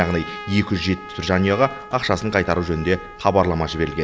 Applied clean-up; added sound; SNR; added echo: none; Trumpet; 15 dB; none.